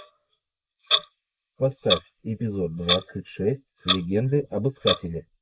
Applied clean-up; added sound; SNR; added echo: neural mask model Resemble Enhance denoiser.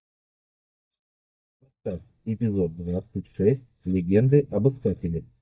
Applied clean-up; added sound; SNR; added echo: neural mask model DeepFilterNet 3.